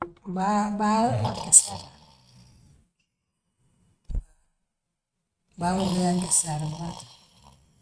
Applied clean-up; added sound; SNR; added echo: neural mask model RNNoise.